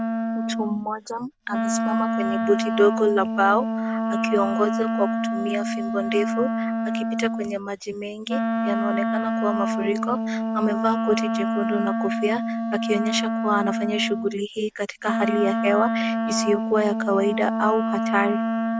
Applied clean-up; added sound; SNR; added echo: none; Wind instrument, woodwind instrument; -1 dB; none.